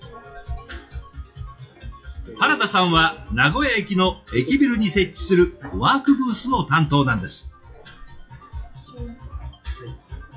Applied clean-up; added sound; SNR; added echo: classical method WPE with log-MMSE.